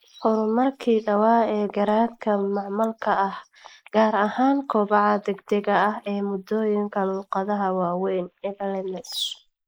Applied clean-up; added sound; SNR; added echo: neural mask model Resemble Enhance denoiser.